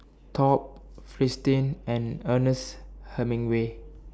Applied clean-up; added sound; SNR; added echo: none; none; none; none.